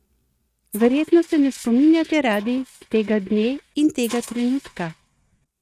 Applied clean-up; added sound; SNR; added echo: neural mask model RNNoise.